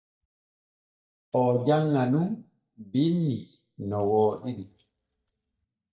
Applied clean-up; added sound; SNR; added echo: neural mask model DeepFilterNet 3.